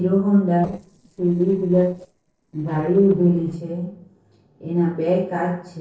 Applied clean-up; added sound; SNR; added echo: neural separator model SepFormer DNS4.